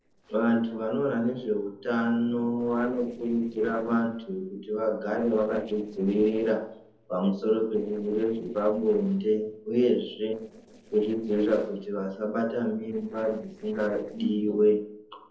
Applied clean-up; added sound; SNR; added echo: neural separator model SepFormer DNS4.